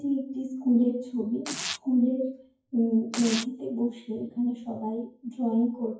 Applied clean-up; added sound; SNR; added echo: classical method WPE with log-MMSE.